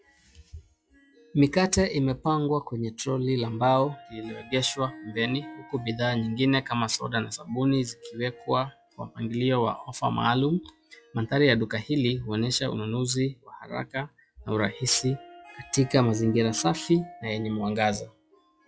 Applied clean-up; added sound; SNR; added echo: classical method log-MMSE.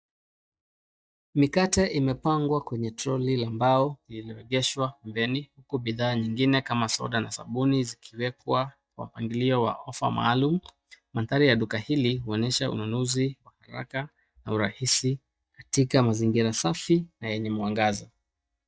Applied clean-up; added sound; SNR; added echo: neural mask model DeepFilterNet 3.